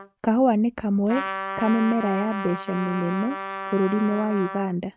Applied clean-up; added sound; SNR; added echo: neural mask model RNNoise.